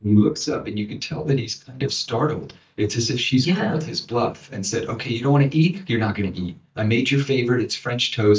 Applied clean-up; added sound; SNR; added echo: neural mask model DeepFilterNet 3.